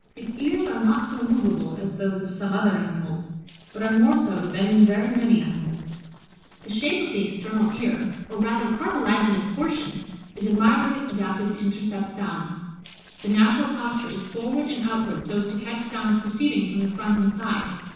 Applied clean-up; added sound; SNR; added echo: neural separator model SepFormer DNS4.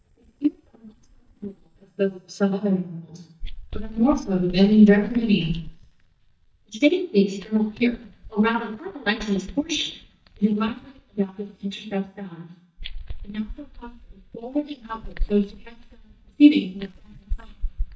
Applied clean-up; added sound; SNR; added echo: neural mask model DeepFilterNet 3.